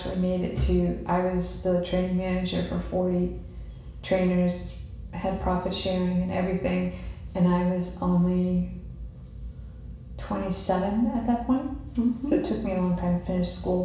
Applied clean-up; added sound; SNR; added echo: none; none; none; reverberation time 0.7 s.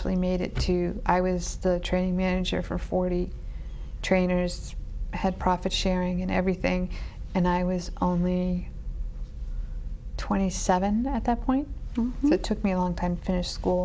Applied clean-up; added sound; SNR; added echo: none; none; none; none.